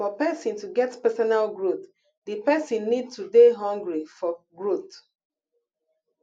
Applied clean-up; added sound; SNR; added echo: none; none; none; none.